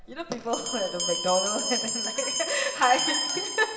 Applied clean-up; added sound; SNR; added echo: none; Bell; 2 dB; reverberation time 2.9 s.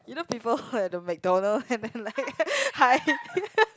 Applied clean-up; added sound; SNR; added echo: none; none; none; none.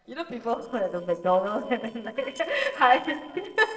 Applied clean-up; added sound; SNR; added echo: neural separator model SepFormer DNS4.